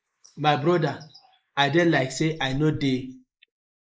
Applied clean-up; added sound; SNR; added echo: neural mask model Resemble Enhance denoiser.